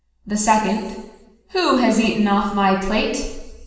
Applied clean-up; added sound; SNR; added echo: none; none; none; reverberation time 1.1 s.